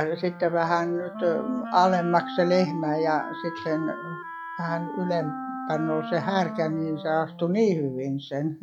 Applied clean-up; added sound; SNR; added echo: classical method log-MMSE.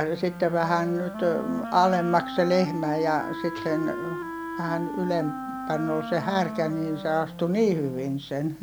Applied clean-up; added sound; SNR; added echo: none; Wind instrument, woodwind instrument; 9 dB; none.